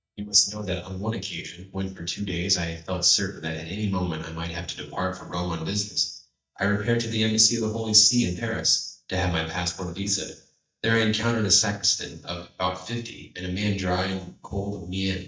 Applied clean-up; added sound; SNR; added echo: neural mask model DeepFilterNet 3.